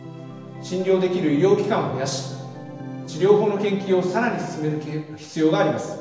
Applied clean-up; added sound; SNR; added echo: none; Organ; 14 dB; reverberation time 1.0 s.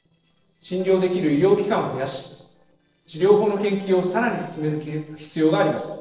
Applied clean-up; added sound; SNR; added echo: neural separator model SepFormer DNS4.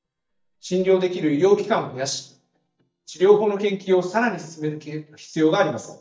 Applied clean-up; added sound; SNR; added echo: neural mask model DeepFilterNet 3.